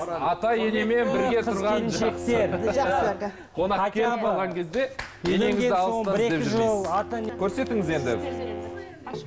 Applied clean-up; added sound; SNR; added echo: none; Bowed string instrument; 12 dB; none.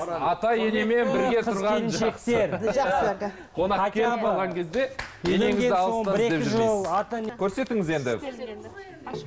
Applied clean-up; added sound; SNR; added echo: none; none; none; none.